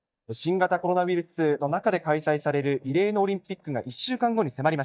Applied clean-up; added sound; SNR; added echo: neural mask model DeepFilterNet 3.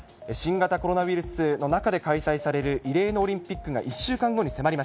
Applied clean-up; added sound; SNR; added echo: none; none; none; none.